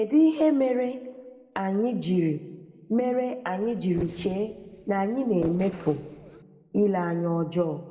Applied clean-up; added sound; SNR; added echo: neural separator model SepFormer DNS4.